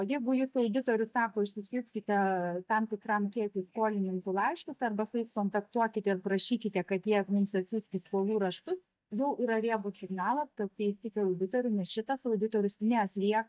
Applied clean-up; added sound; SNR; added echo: neural mask model DeepFilterNet 3.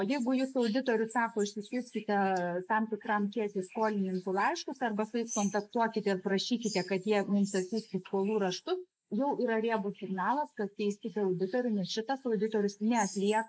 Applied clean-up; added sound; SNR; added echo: neural mask model Resemble Enhance denoiser.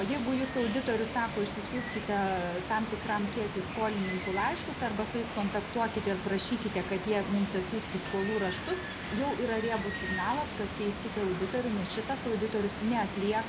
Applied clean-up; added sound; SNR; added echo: none; Water; 5 dB; none.